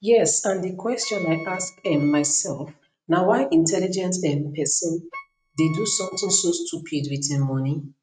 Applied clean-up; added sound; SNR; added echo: neural mask model RNNoise.